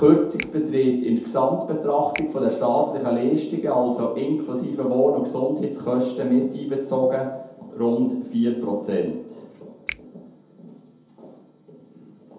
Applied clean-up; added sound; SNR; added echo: none; Finger snapping; 17 dB; reverberation time 0.8 s.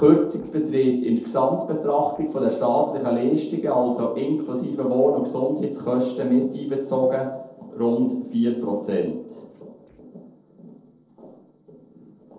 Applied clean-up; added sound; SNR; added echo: neural separator model SepFormer DNS4.